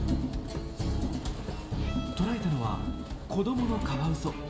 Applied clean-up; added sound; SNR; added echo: none; Bowed string instrument; 17 dB; reverberation time 2.0 s.